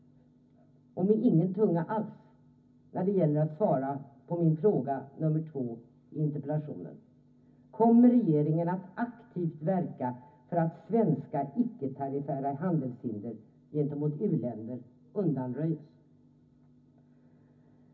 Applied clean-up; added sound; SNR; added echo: none; none; none; reverberation time 0.4 s.